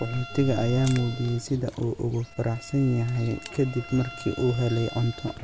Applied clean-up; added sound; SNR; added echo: none; Bowed string instrument; 17 dB; none.